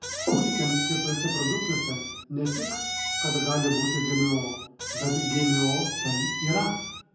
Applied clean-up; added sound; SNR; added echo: none; Squeak; 2 dB; reverberation time 0.7 s.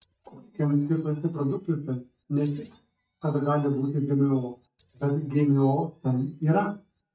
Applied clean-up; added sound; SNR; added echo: neural mask model DeepFilterNet 3.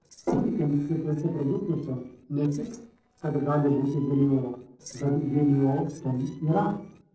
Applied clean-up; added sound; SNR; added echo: neural separator model SepFormer DNS4.